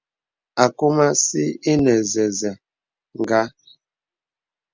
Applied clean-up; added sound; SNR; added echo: none; none; none; none.